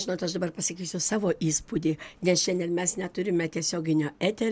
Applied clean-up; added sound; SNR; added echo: none; none; none; none.